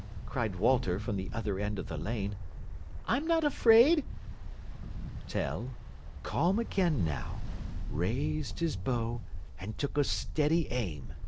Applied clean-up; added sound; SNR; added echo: none; Ocean; 5 dB; none.